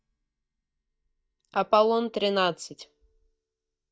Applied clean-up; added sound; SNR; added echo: neural mask model DeepFilterNet 3.